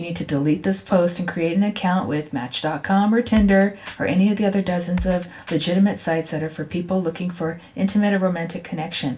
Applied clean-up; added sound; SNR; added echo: none; Drum kit; 13 dB; reverberation time 0.2 s.